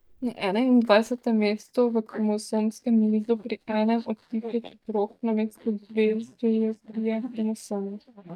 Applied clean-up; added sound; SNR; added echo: neural mask model DeepFilterNet 3.